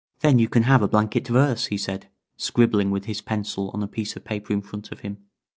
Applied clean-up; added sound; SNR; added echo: none; none; none; none.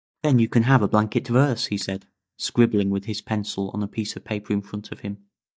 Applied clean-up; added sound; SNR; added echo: neural mask model DeepFilterNet 3.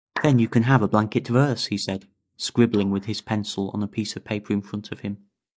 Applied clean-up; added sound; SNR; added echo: neural mask model Resemble Enhance denoiser.